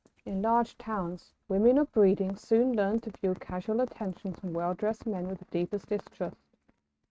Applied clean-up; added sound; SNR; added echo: neural mask model RNNoise.